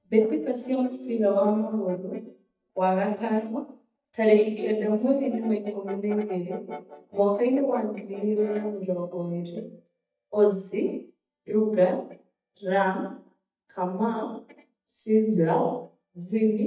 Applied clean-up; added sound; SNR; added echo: neural mask model DeepFilterNet 3.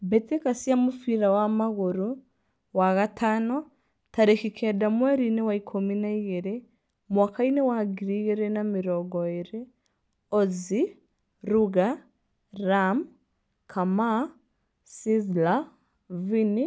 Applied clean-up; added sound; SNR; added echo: none; none; none; none.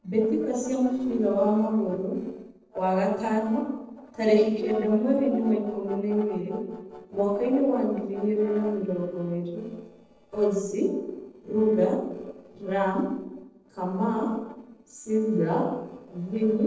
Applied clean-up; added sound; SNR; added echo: neural separator model SepFormer DNS4.